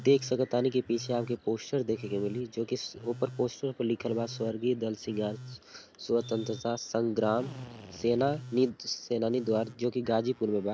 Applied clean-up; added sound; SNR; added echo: none; Drill + Telephone; 16 dB; none.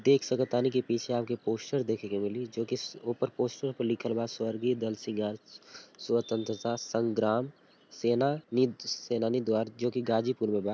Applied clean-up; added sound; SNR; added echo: none; none; none; none.